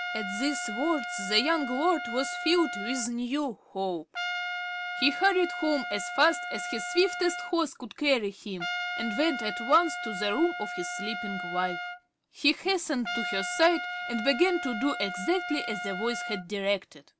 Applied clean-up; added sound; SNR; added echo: none; Trumpet; 6 dB; none.